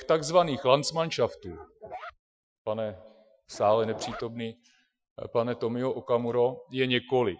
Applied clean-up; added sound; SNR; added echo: classical method Wiener filter.